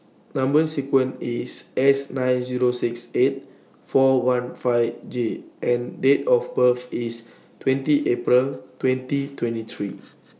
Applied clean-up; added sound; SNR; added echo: none; none; none; none.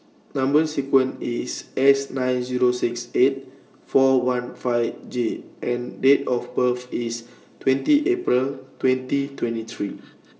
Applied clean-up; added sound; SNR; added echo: none; none; none; reverberation time 0.4 s.